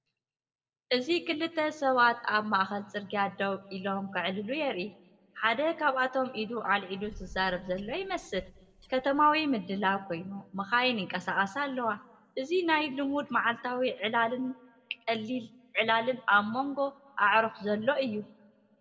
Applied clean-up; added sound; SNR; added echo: neural separator model SepFormer DNS4.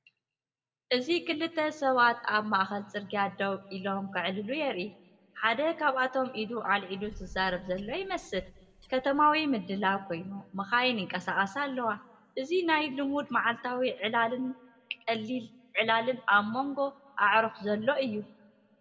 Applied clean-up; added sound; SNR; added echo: none; Bird; 20 dB; reverberation time 0.6 s.